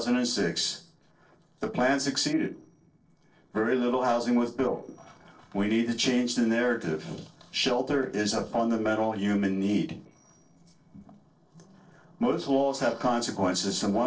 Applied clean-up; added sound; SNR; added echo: neural separator model SepFormer DNS4.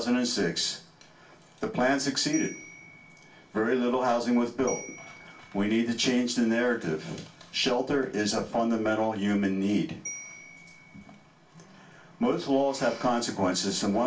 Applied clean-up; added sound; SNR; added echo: none; Bell; 16 dB; reverberation time 0.3 s.